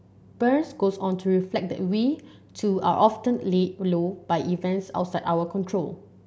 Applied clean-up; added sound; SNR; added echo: none; none; none; none.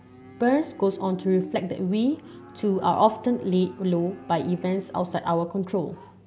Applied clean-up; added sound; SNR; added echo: none; Livestock, farm animals, working animals; 20 dB; none.